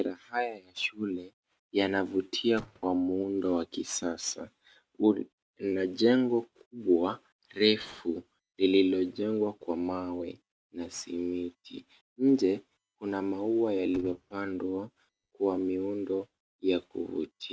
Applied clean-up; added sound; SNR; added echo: neural mask model RNNoise.